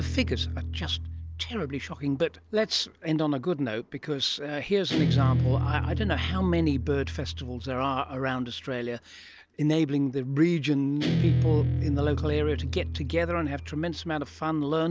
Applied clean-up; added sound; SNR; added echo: none; Guitar; 3 dB; none.